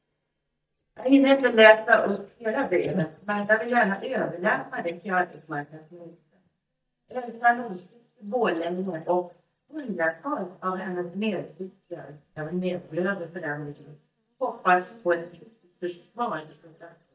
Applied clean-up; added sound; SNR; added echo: neural mask model DeepFilterNet 3.